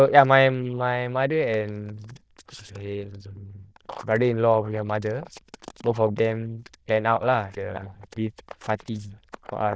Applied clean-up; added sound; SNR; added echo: neural diffusion model UNIVERSE++.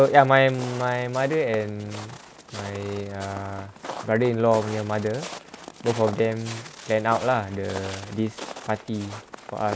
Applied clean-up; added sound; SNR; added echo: none; Walk, footsteps; 14 dB; none.